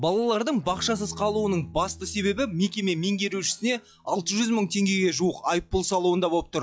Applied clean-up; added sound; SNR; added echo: classical method log-MMSE.